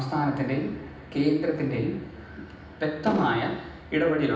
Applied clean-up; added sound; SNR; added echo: none; Explosion; 6 dB; reverberation time 0.9 s.